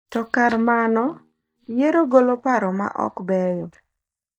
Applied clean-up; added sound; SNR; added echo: neural mask model DeepFilterNet 3.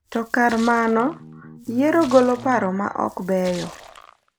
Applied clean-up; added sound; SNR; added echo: none; Bass guitar + Splash, splatter; 19 dB; none.